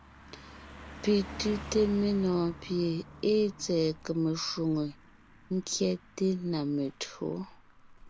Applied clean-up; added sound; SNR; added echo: none; Car passing by; 17 dB; none.